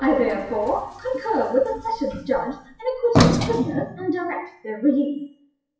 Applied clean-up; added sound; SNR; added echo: classical method WPE with log-MMSE.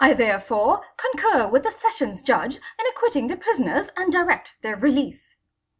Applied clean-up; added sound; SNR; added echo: none; none; none; none.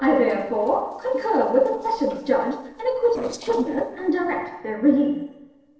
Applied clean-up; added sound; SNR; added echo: neural separator model SepFormer DNS4.